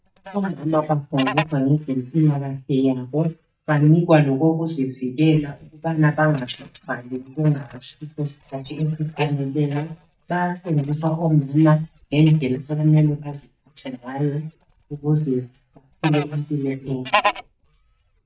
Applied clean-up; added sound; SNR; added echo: neural mask model DeepFilterNet 3.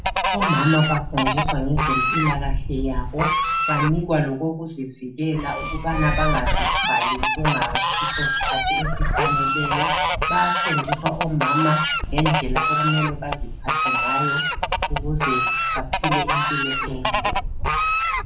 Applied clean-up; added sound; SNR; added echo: none; Fowl; -3 dB; reverberation time 0.4 s.